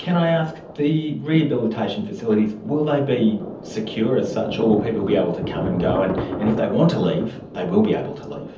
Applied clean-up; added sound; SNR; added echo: none; Thunder; 9 dB; reverberation time 0.7 s.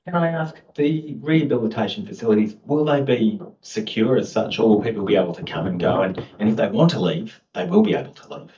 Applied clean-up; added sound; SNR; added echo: neural mask model DeepFilterNet 3.